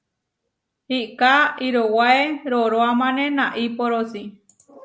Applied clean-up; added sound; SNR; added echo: none; none; none; none.